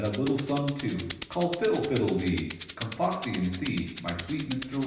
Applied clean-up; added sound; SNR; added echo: none; Rattle (instrument); -3 dB; reverberation time 0.9 s.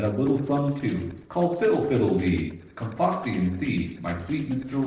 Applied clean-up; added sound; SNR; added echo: neural separator model SepFormer DNS4.